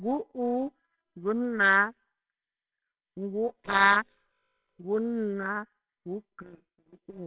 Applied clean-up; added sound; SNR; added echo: neural separator model SepFormer WHAMR!.